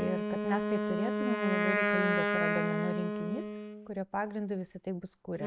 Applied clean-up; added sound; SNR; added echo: none; Wind instrument, woodwind instrument; -3 dB; none.